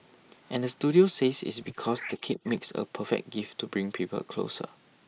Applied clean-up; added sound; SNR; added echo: neural mask model Resemble Enhance denoiser.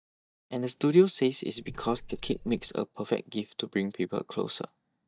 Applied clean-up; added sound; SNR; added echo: neural mask model DeepFilterNet 3.